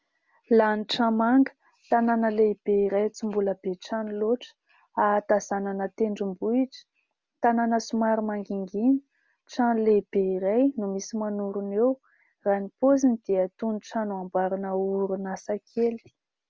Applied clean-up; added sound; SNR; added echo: none; none; none; none.